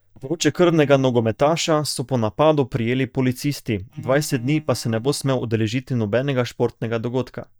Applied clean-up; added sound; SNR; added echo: neural mask model DeepFilterNet 3.